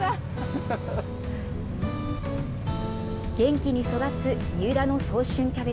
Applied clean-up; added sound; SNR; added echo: none; Microwave oven; 11 dB; none.